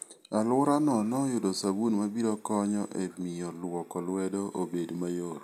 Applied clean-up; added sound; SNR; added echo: none; none; none; none.